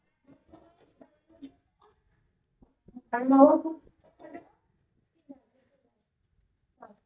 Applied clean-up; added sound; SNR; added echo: neural mask model DeepFilterNet 3.